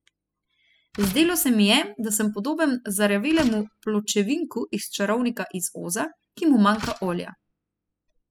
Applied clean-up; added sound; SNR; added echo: classical method spectral subtraction.